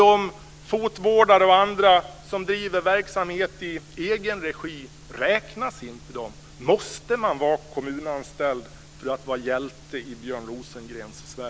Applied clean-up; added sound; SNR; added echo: none; none; none; none.